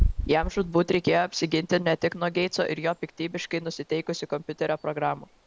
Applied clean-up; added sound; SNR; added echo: none; Wind / Bird; 7 dB; none.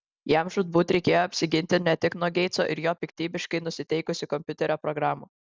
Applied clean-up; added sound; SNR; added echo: none; none; none; none.